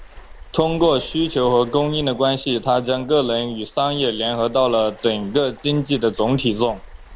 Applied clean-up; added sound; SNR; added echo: none; Waves, surf; 20 dB; none.